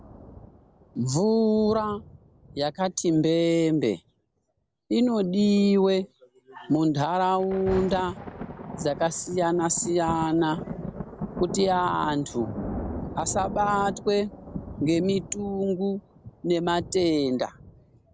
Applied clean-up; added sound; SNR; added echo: none; Thunder; 14 dB; none.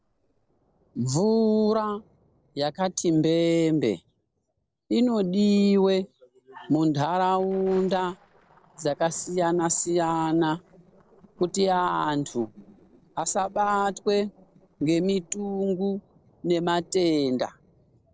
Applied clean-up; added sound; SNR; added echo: neural separator model SepFormer DNS4.